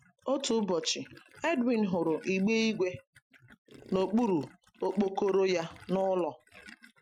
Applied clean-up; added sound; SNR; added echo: classical method Wiener filter.